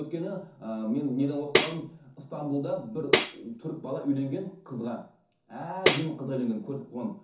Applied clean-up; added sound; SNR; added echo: none; Tambourine; -1 dB; reverberation time 0.9 s.